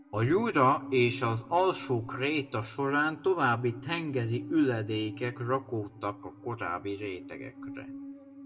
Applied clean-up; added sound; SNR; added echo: none; Musical instrument; 16 dB; reverberation time 0.8 s.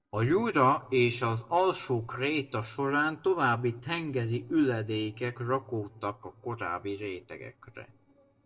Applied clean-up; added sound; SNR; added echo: neural separator model SepFormer DNS4.